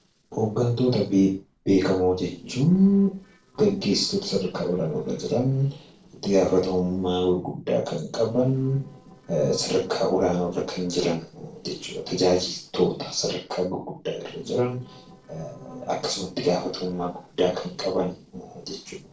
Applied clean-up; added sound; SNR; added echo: neural separator model SepFormer DNS4.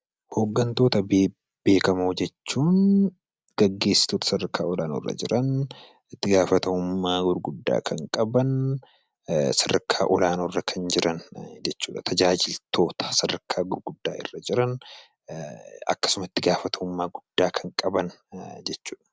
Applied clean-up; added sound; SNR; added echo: none; none; none; none.